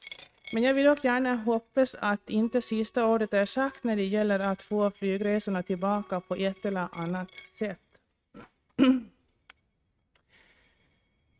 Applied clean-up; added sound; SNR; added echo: neural mask model RNNoise.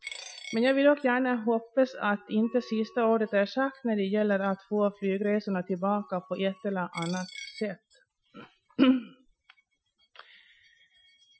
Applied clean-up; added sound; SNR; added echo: classical method Wiener filter.